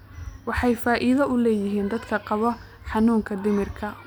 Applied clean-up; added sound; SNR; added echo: none; none; none; none.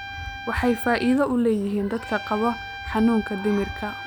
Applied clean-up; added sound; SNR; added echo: none; Trumpet; 13 dB; none.